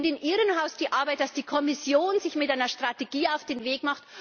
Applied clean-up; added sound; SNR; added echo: none; none; none; none.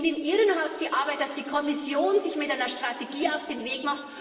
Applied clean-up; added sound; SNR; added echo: none; none; none; reverberation time 1.9 s.